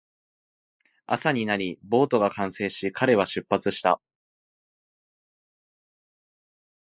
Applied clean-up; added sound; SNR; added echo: neural mask model Resemble Enhance denoiser.